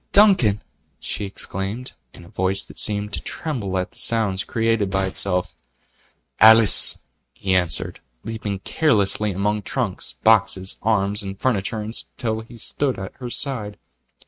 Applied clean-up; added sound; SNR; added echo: neural mask model RNNoise.